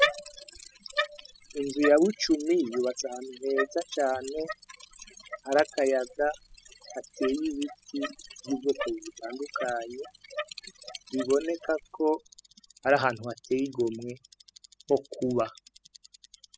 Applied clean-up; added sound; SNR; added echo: classical method spectral subtraction.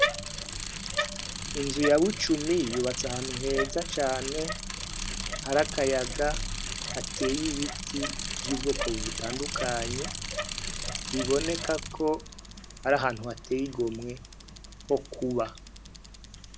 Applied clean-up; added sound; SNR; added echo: none; Bicycle; 3 dB; none.